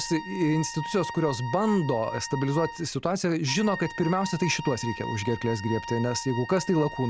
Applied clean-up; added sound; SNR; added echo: none; Wind instrument, woodwind instrument; 10 dB; none.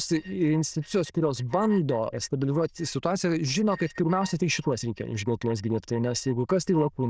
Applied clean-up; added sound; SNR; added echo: neural diffusion model UNIVERSE++.